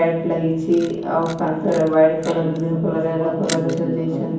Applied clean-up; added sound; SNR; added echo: none; Camera; 20 dB; reverberation time 1.2 s.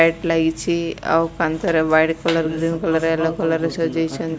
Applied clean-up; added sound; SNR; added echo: none; none; none; none.